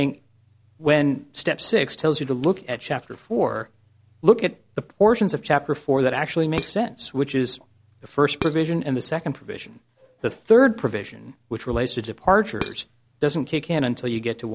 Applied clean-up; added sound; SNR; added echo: none; Dishes, pots, and pans; 11 dB; none.